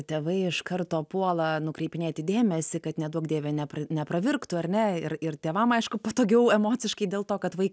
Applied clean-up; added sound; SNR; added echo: none; none; none; none.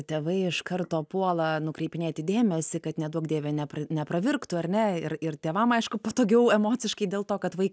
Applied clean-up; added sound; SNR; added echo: neural mask model DeepFilterNet 3.